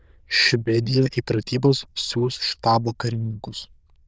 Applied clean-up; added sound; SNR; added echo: neural diffusion model UNIVERSE++.